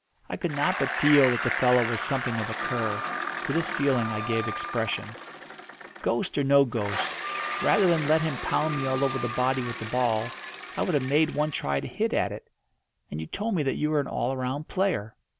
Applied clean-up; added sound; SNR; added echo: none; Wind instrument, woodwind instrument + Bicycle; 7 dB; none.